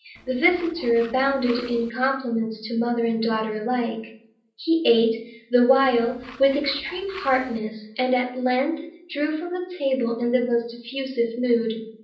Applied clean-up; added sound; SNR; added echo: none; Tools; 19 dB; reverberation time 0.6 s.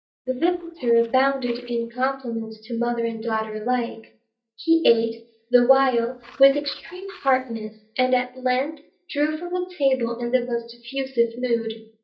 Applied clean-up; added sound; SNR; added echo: neural mask model DeepFilterNet 3.